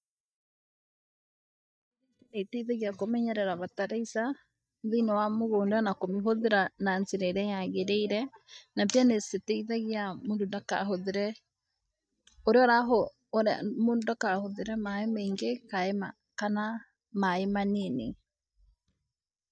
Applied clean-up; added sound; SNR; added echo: neural mask model DeepFilterNet 3.